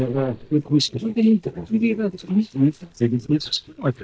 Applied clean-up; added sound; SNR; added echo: neural mask model DeepFilterNet 3.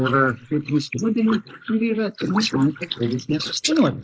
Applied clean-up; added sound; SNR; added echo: neural mask model Resemble Enhance denoiser.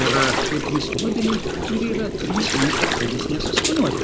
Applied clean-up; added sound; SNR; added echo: none; Gurgling; -1 dB; none.